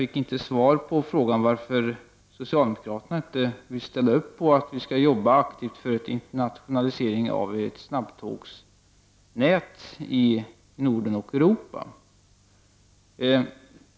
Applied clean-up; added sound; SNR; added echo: none; none; none; none.